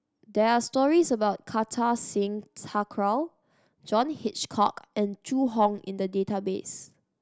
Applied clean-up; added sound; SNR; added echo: none; none; none; none.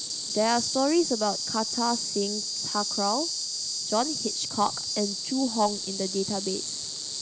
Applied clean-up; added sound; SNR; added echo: none; Insect; 3 dB; none.